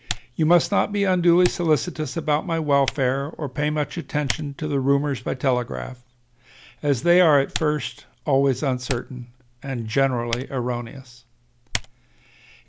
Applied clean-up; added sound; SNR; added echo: none; Typing; 14 dB; none.